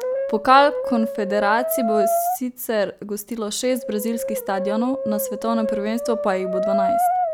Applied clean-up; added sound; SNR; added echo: none; Brass instrument; 2 dB; none.